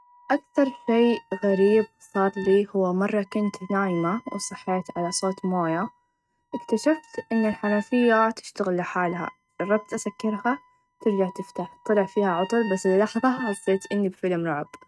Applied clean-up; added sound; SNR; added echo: neural mask model RNNoise.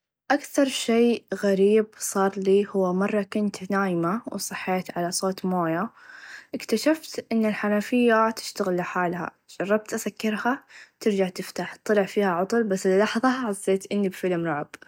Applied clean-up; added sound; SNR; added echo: none; none; none; none.